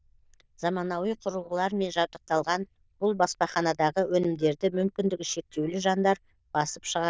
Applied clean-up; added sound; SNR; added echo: neural diffusion model UNIVERSE++.